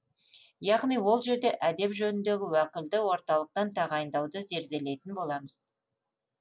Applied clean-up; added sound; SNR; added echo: none; none; none; none.